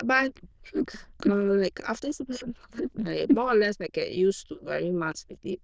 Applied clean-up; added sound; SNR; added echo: neural diffusion model UNIVERSE++.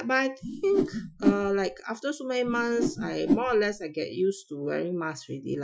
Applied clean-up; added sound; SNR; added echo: classical method Wiener filter.